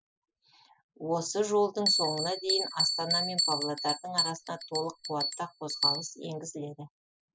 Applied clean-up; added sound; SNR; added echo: classical method spectral subtraction.